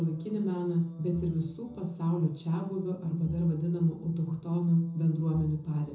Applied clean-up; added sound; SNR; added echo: none; none; none; reverberation time 0.6 s.